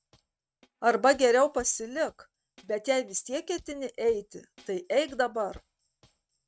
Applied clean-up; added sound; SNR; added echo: neural mask model RNNoise.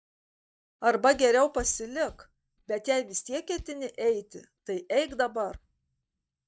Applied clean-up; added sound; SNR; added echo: neural mask model DeepFilterNet 3.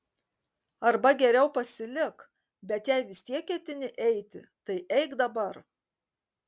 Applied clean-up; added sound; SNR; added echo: none; none; none; none.